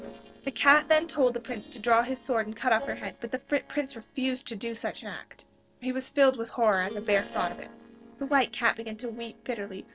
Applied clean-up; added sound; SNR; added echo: neural separator model SepFormer DNS4.